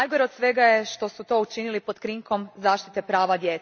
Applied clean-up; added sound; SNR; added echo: none; none; none; none.